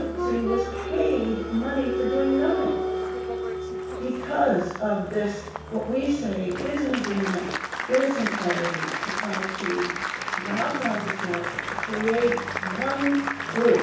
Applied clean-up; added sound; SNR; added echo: none; Applause; 3 dB; reverberation time 0.7 s.